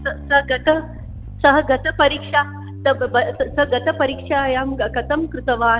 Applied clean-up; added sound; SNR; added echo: none; Bass guitar; 13 dB; none.